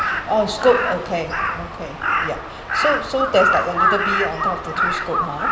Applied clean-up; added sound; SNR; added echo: none; Crow; -1 dB; reverberation time 2.9 s.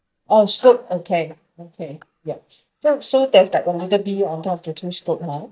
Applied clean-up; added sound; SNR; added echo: neural mask model DeepFilterNet 3.